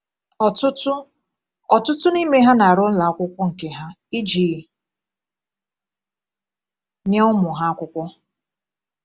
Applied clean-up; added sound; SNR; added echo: none; none; none; none.